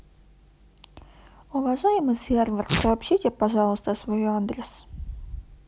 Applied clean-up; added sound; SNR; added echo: none; Tearing; 7 dB; none.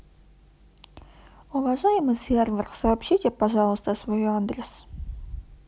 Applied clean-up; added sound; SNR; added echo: none; none; none; none.